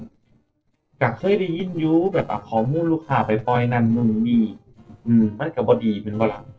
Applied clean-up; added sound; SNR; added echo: neural separator model SepFormer DNS4.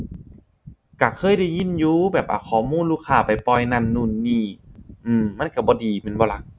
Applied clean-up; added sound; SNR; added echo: none; none; none; none.